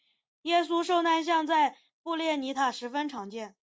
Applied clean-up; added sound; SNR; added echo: none; none; none; none.